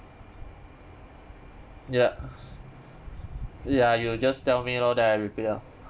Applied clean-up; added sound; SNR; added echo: none; none; none; none.